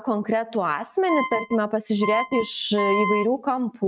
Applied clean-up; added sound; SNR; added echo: neural mask model RNNoise.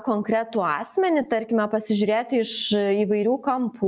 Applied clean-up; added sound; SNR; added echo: none; none; none; none.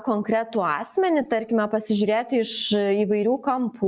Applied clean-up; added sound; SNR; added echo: neural mask model Resemble Enhance denoiser.